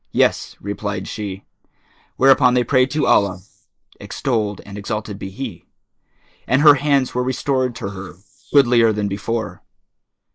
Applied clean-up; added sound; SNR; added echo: neural mask model Resemble Enhance denoiser.